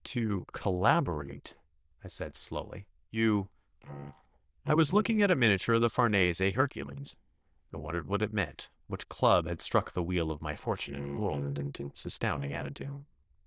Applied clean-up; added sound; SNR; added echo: neural diffusion model UNIVERSE++.